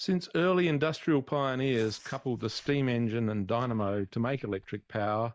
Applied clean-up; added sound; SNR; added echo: neural mask model DeepFilterNet 3.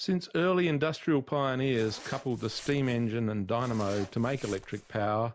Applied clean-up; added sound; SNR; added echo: none; Zipper (clothing); 19 dB; none.